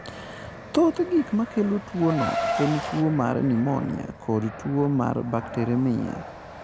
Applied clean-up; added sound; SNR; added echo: none; Car + Fixed-wing aircraft, airplane; 9 dB; none.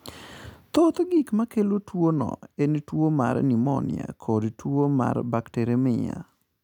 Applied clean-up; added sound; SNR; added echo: none; none; none; none.